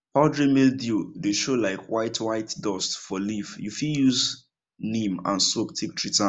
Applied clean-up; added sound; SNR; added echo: none; none; none; none.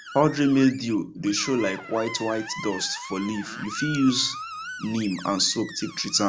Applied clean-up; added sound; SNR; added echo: none; Screech; 13 dB; none.